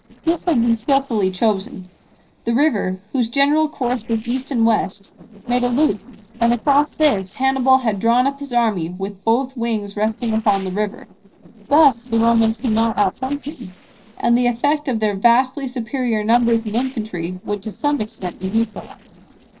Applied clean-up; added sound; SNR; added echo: neural separator model SepFormer DNS4.